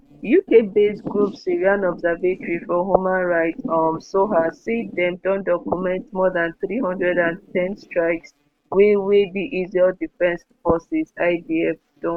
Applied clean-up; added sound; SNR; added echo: neural mask model RNNoise.